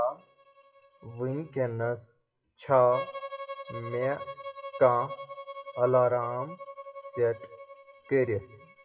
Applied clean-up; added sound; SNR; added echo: classical method WPE with log-MMSE.